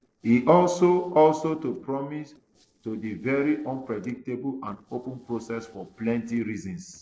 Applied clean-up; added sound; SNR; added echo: neural separator model SepFormer DNS4.